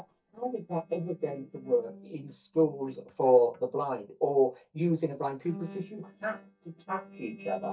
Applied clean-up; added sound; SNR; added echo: neural mask model DeepFilterNet 3.